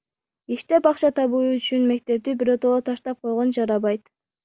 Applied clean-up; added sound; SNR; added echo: none; none; none; none.